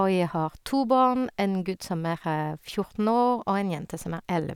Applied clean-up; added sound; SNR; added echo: none; none; none; none.